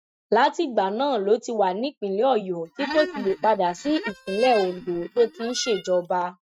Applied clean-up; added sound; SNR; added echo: neural mask model RNNoise.